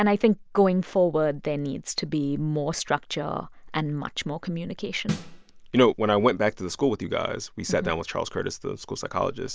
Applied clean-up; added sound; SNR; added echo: none; Snare drum; 10 dB; none.